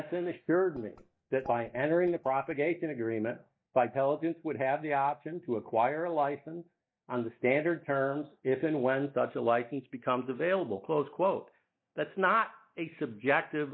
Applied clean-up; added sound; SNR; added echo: neural mask model DeepFilterNet 3.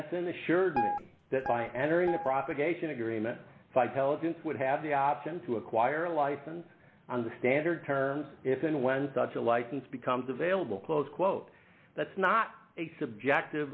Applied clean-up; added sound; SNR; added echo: none; Guitar; 5 dB; none.